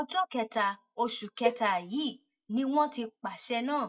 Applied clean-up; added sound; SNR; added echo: classical method log-MMSE.